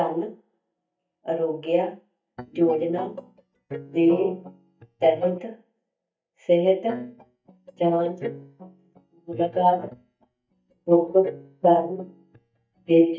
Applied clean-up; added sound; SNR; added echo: neural mask model DeepFilterNet 3.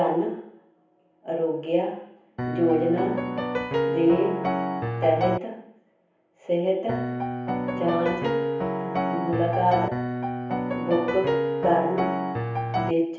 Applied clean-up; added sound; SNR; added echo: none; Piano; 0 dB; reverberation time 0.7 s.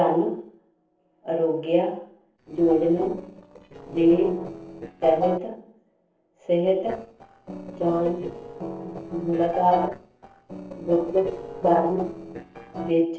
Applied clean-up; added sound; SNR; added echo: neural separator model SepFormer DNS4.